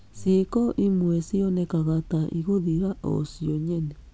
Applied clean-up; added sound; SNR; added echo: none; none; none; none.